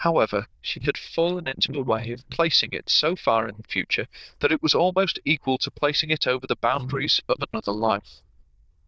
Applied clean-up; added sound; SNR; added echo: neural diffusion model UNIVERSE++.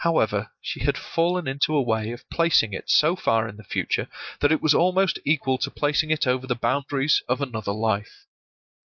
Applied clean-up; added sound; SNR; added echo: neural mask model Resemble Enhance denoiser.